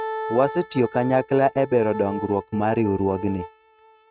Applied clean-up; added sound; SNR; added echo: neural mask model RNNoise.